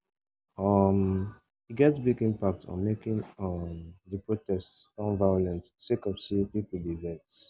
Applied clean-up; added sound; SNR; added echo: none; none; none; none.